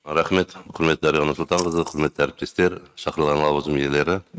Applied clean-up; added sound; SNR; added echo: neural mask model RNNoise.